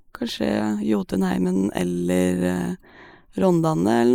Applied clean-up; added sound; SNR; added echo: neural mask model Resemble Enhance denoiser.